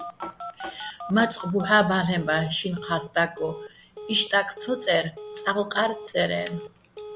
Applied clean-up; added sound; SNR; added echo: none; Telephone; 14 dB; none.